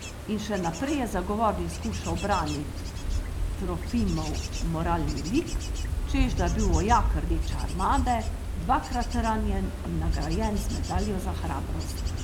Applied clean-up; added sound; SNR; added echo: none; Wind / Bird / Insect; -1 dB; none.